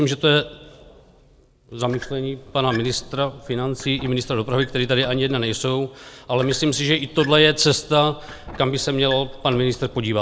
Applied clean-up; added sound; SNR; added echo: none; Squeak; 17 dB; none.